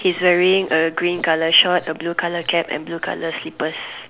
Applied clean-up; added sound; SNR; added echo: none; none; none; none.